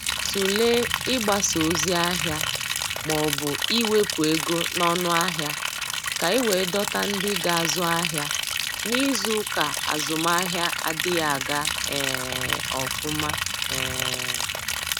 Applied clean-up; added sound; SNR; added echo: none; Liquid; 1 dB; none.